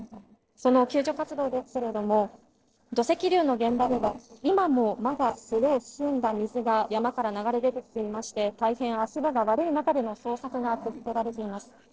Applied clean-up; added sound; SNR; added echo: neural separator model SepFormer DNS4.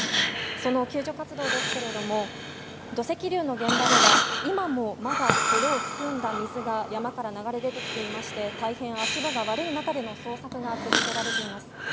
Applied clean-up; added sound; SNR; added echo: none; Breathing; -2 dB; none.